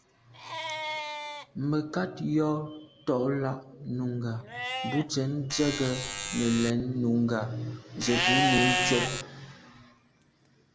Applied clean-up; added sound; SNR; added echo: none; Livestock, farm animals, working animals + Alarm; 4 dB; none.